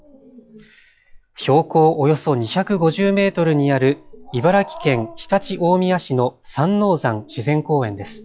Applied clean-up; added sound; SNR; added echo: classical method log-MMSE.